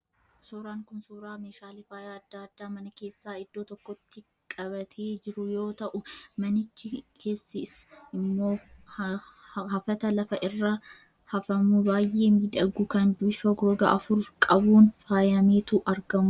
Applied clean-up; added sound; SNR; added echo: none; none; none; none.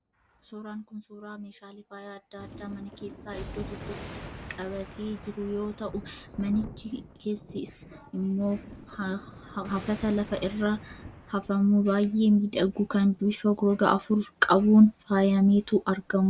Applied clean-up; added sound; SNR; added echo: none; Thunder; 18 dB; none.